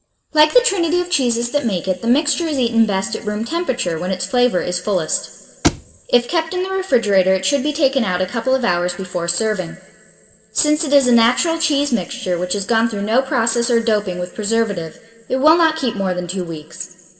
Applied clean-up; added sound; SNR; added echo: none; Thump, thud; 3 dB; reverberation time 2.5 s.